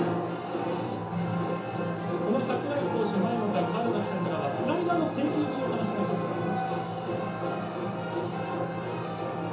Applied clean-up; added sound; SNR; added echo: none; none; none; reverberation time 0.8 s.